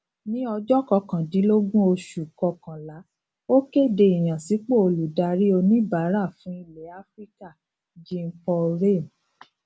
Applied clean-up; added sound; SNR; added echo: none; none; none; none.